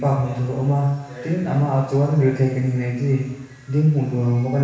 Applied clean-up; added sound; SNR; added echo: none; none; none; reverberation time 1.1 s.